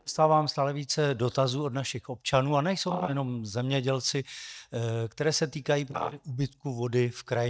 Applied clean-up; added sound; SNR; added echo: neural mask model DeepFilterNet 3.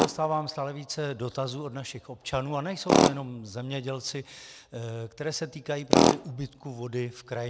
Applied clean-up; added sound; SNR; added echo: none; Tools; -3 dB; none.